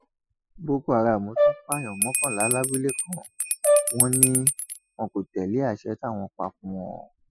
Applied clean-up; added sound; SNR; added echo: classical method spectral subtraction.